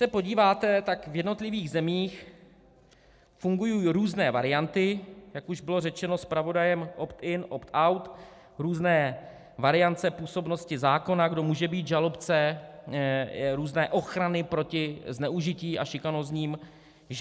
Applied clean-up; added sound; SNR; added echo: none; none; none; none.